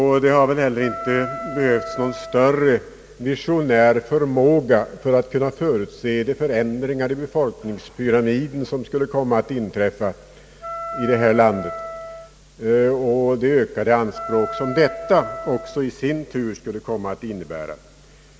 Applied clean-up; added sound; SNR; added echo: none; Wind instrument, woodwind instrument; 11 dB; none.